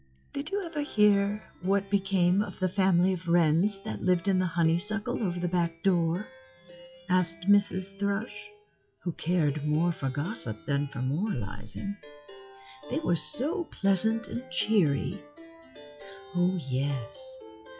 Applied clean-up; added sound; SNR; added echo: classical method log-MMSE.